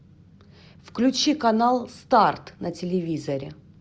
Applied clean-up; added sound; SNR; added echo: none; none; none; none.